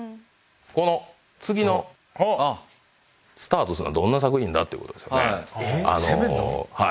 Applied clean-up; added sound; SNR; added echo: none; none; none; none.